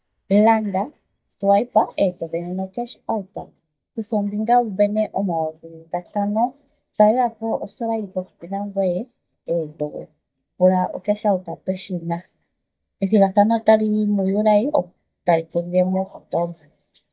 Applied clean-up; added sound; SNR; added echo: neural mask model DeepFilterNet 3.